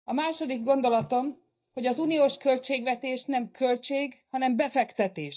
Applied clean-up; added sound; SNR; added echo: neural mask model DeepFilterNet 3.